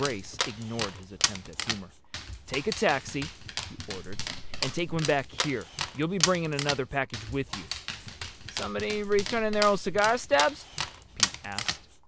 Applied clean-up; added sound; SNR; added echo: none; Dog; 4 dB; none.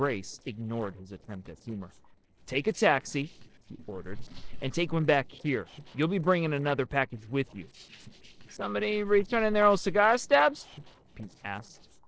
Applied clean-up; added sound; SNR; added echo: neural separator model SepFormer DNS4.